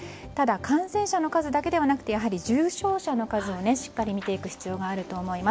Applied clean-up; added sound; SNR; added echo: none; none; none; none.